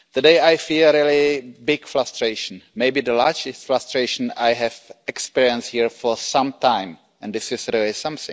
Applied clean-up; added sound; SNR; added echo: none; none; none; none.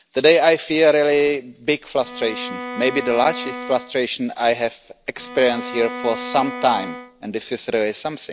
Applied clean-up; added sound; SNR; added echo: none; Bowed string instrument; 12 dB; none.